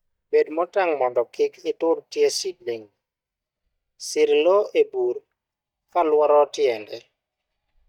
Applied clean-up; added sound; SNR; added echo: neural mask model DeepFilterNet 3.